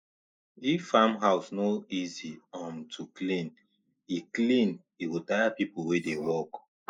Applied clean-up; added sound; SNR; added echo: neural mask model Resemble Enhance denoiser.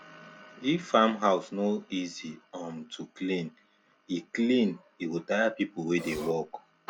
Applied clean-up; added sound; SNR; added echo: none; Burping, eructation; 12 dB; none.